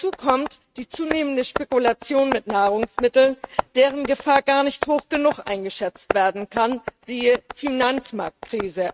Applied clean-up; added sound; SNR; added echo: neural mask model RNNoise.